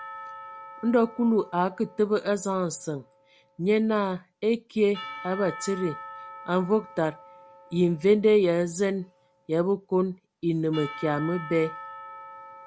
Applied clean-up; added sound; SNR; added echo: none; Church bell / Percussion; 17 dB; none.